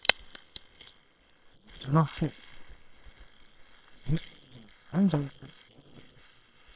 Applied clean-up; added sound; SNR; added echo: neural separator model SepFormer WHAM!.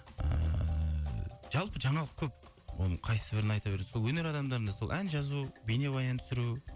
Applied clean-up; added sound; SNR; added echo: none; none; none; none.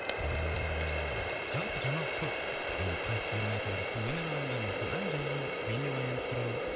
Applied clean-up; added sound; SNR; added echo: none; Water tap, faucet; -2 dB; none.